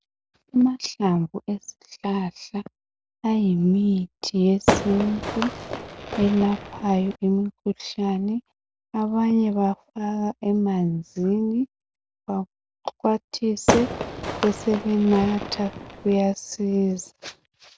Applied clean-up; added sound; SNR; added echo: none; Fireworks; 3 dB; none.